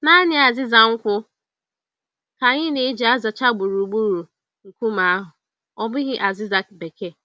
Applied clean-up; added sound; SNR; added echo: none; none; none; none.